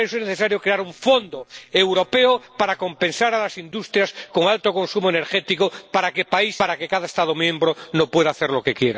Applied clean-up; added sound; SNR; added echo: neural separator model SepFormer DNS4.